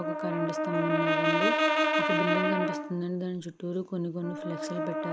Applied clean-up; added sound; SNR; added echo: none; Brass instrument; -4 dB; none.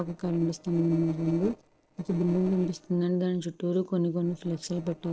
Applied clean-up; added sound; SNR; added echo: neural separator model SepFormer DNS4.